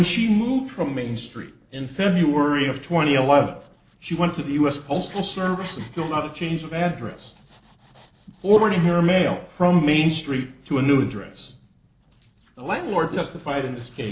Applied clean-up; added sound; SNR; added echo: neural separator model SepFormer DNS4.